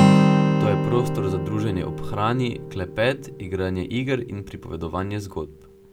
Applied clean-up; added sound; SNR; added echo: none; Acoustic guitar; -3 dB; none.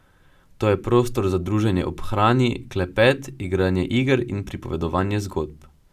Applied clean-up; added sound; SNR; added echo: none; none; none; none.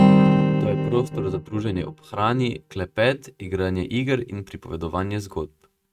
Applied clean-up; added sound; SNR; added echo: neural mask model RNNoise.